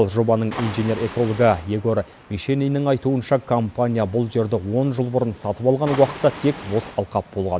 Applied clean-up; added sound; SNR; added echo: none; Waves, surf; 13 dB; none.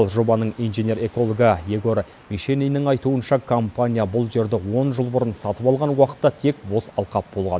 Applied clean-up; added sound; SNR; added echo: none; none; none; none.